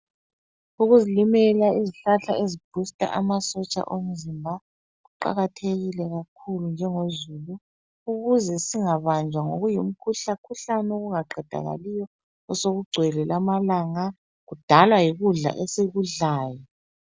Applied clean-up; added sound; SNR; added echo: none; none; none; none.